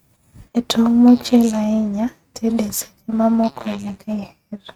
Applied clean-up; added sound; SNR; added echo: neural mask model RNNoise.